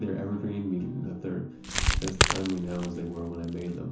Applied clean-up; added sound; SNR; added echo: none; Crackle; -3 dB; reverberation time 0.9 s.